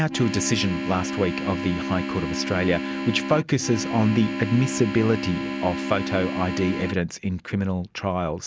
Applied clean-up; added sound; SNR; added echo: none; Organ; 5 dB; none.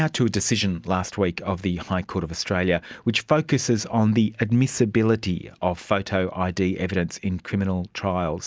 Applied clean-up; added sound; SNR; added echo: none; none; none; none.